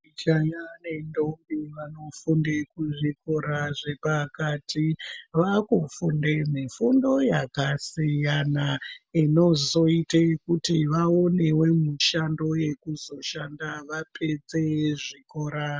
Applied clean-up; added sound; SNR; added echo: none; none; none; none.